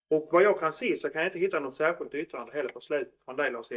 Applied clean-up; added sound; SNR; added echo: neural mask model DeepFilterNet 3.